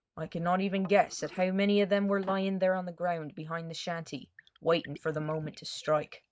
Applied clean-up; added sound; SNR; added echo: neural mask model DeepFilterNet 3.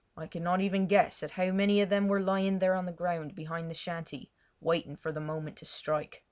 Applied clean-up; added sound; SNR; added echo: none; none; none; none.